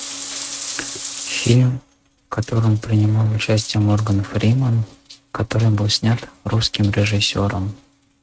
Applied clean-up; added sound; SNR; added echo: neural mask model RNNoise.